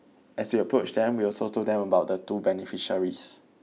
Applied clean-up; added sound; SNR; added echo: none; none; none; none.